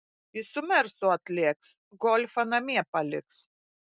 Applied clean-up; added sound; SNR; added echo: none; none; none; none.